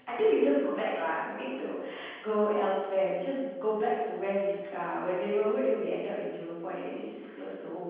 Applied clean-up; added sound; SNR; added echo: none; none; none; reverberation time 1.2 s.